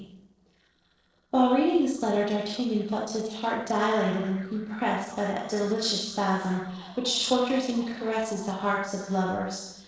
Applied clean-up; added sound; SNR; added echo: neural separator model SepFormer DNS4.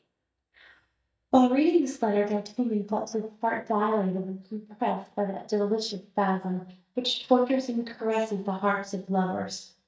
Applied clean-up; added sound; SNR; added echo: neural mask model DeepFilterNet 3.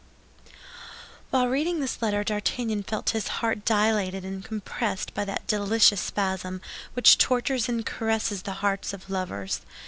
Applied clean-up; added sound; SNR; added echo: none; none; none; none.